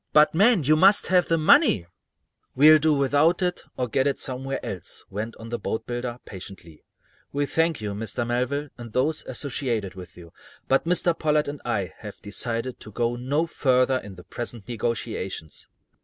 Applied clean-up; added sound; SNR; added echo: none; none; none; none.